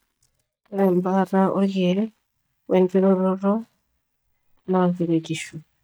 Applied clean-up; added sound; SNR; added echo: neural mask model DeepFilterNet 3.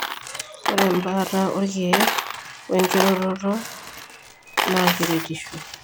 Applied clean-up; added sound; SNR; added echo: none; Coin (dropping); 3 dB; none.